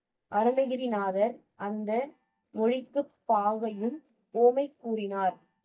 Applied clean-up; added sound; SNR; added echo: neural mask model DeepFilterNet 3.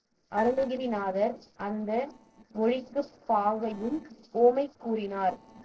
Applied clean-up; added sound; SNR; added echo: neural separator model SepFormer DNS4.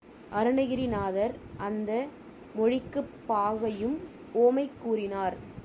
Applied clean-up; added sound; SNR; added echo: none; none; none; none.